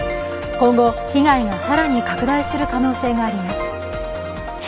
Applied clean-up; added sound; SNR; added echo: none; none; none; none.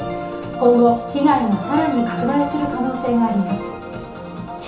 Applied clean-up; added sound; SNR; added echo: none; none; none; reverberation time 0.8 s.